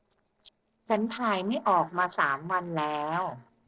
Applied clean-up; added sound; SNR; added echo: neural separator model SepFormer DNS4.